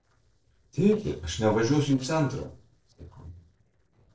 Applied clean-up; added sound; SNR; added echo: neural separator model SepFormer DNS4.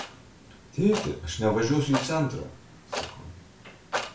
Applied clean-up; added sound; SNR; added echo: none; Clock; 9 dB; reverberation time 0.3 s.